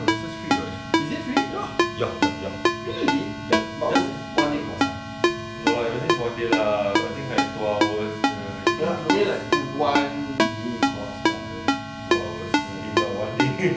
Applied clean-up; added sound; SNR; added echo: none; Ringtone; -3 dB; none.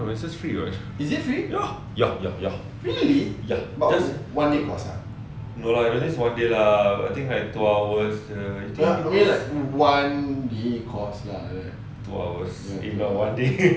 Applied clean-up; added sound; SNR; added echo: none; none; none; none.